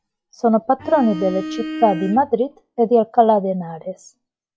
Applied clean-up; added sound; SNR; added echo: classical method log-MMSE.